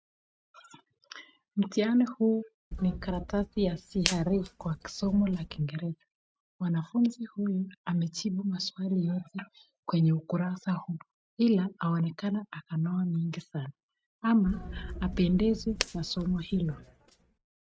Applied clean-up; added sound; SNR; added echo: neural mask model RNNoise.